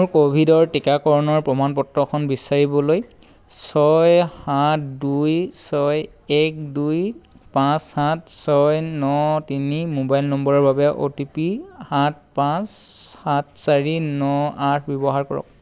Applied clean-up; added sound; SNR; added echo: none; none; none; none.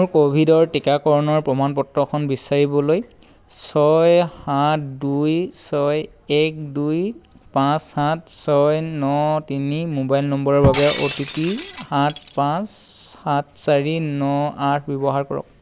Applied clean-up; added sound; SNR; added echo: none; Shatter; 10 dB; none.